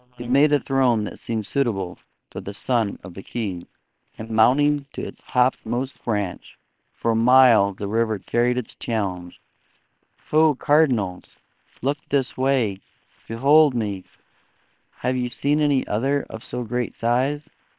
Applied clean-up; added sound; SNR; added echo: neural separator model SepFormer WHAM!.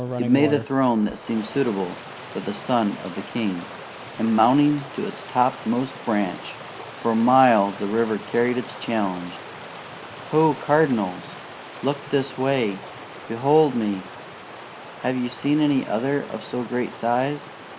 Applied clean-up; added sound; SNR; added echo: none; Stream; 13 dB; none.